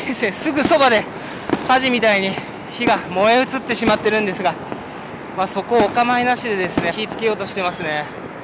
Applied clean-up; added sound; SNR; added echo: none; none; none; none.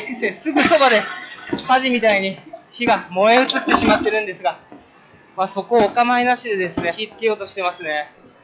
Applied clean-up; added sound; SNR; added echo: classical method log-MMSE.